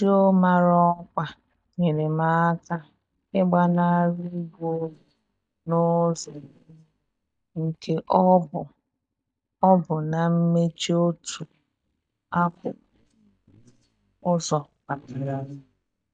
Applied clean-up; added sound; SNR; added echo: neural mask model DeepFilterNet 3.